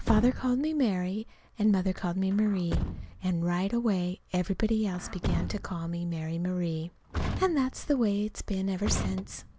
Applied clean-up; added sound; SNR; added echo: none; Truck; 8 dB; none.